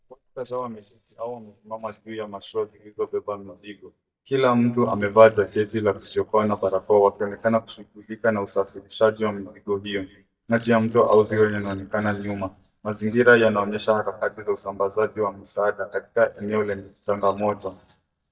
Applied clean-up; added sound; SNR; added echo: neural mask model DeepFilterNet 3.